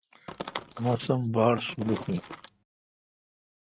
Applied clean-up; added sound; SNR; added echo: neural mask model RNNoise.